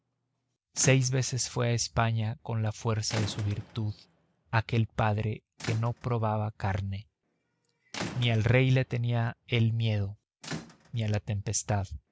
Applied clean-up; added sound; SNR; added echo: none; Squeak / Rattle / Slam; 16 dB; none.